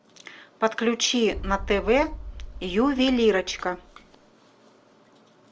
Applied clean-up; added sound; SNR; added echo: none; Boom; 12 dB; none.